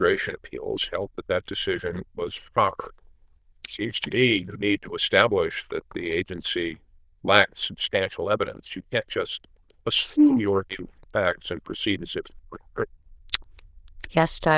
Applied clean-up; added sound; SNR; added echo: neural diffusion model UNIVERSE++.